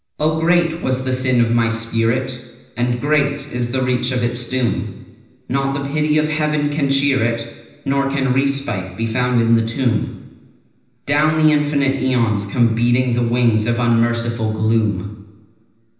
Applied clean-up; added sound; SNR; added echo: none; none; none; reverberation time 0.9 s.